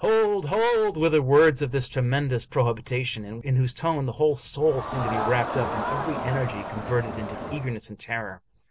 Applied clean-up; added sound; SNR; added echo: none; Crowd; 6 dB; none.